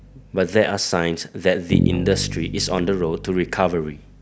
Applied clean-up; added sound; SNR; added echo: none; Bass guitar; 6 dB; none.